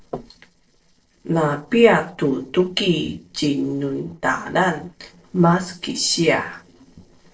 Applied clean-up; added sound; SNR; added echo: neural separator model SepFormer DNS4.